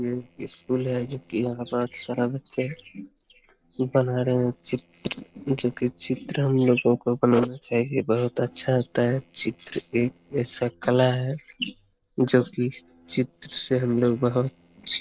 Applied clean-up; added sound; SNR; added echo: neural separator model SepFormer DNS4.